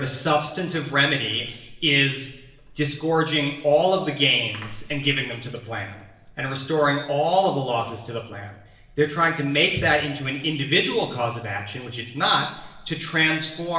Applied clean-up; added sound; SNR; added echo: none; none; none; reverberation time 0.8 s.